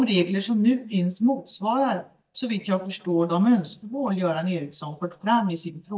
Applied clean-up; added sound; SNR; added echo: neural mask model DeepFilterNet 3.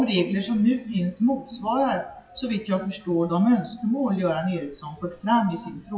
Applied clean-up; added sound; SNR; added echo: classical method WPE with log-MMSE.